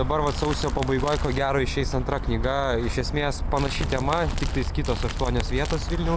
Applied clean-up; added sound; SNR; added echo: none; Crumpling, crinkling / Crackle; 15 dB; none.